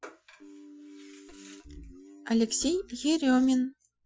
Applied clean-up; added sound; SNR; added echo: classical method Wiener filter.